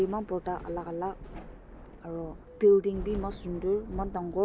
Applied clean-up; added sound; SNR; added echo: none; Thunder / Rain; 13 dB; none.